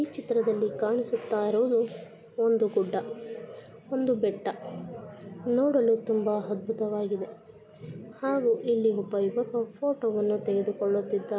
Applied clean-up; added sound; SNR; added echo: none; none; none; none.